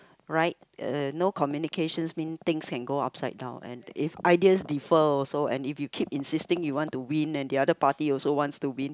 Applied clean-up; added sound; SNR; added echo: none; none; none; none.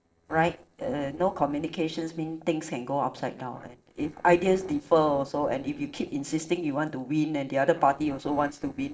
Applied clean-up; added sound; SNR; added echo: neural separator model SepFormer DNS4.